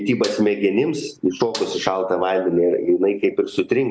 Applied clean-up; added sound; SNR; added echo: none; Snare drum; 19 dB; none.